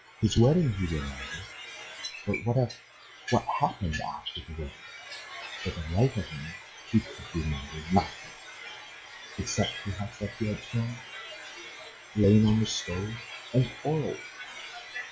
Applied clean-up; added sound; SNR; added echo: classical method log-MMSE.